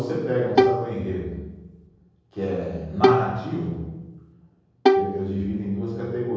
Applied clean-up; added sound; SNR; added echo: none; Bowed string instrument; -4 dB; reverberation time 1.3 s.